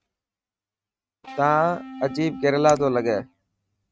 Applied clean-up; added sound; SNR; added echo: neural mask model RNNoise.